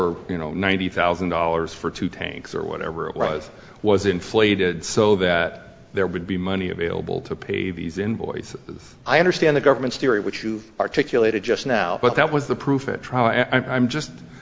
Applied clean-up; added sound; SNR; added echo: none; none; none; none.